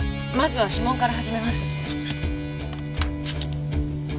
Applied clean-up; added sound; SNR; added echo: none; none; none; none.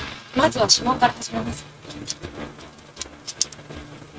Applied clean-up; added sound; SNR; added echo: neural mask model RNNoise.